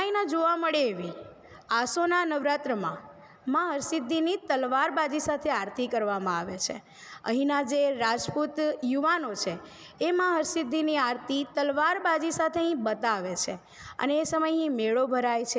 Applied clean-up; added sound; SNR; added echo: none; none; none; none.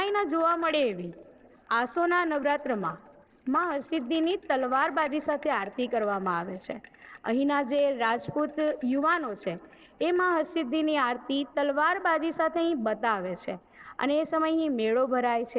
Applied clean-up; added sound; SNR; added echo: neural separator model SepFormer DNS4.